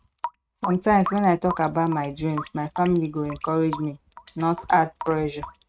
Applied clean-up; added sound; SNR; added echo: neural mask model RNNoise.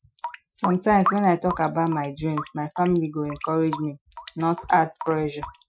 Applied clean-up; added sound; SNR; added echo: classical method Wiener filter.